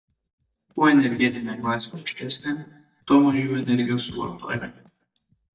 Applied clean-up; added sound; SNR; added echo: neural mask model DeepFilterNet 3.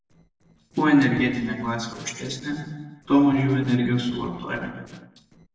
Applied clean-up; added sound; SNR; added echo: neural separator model SepFormer DNS4.